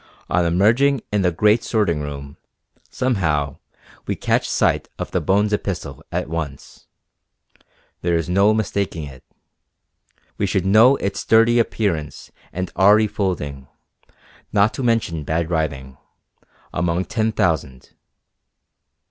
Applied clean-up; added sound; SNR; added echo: none; none; none; none.